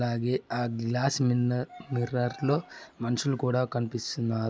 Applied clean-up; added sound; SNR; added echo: none; none; none; none.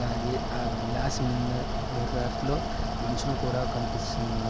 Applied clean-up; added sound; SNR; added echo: none; Mechanical fan; -2 dB; none.